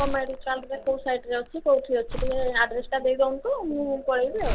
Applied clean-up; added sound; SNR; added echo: none; Crumpling, crinkling; 8 dB; none.